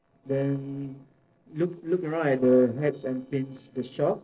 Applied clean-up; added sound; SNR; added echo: neural separator model SepFormer DNS4.